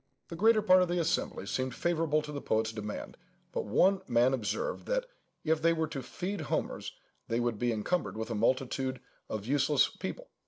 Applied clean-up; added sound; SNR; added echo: neural separator model SepFormer DNS4.